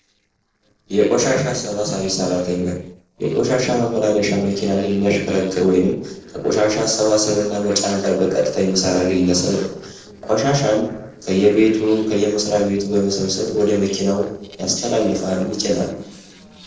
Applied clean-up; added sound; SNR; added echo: neural separator model SepFormer DNS4.